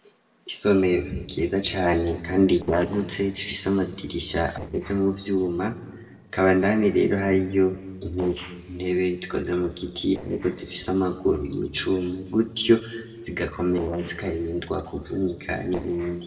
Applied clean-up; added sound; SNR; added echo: neural separator model SepFormer DNS4.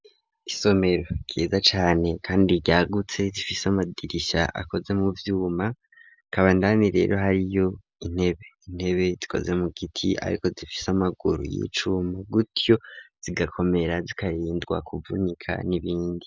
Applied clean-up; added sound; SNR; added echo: none; none; none; none.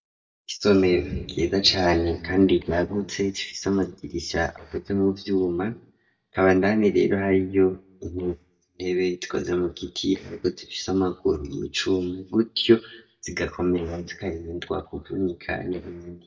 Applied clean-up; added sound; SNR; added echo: neural mask model DeepFilterNet 3.